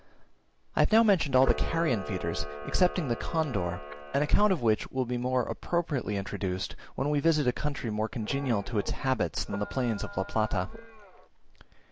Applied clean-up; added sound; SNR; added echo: none; Camera; 16 dB; none.